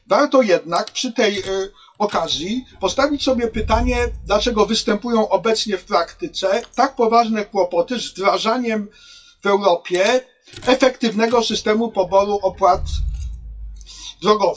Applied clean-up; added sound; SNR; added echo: classical method WPE with log-MMSE.